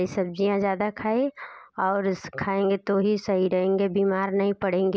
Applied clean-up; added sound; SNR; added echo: none; none; none; none.